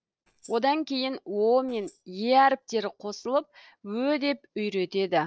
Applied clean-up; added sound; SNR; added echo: neural separator model SepFormer DNS4.